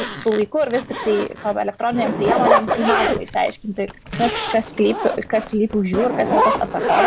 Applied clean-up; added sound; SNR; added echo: none; Zipper (clothing); 2 dB; none.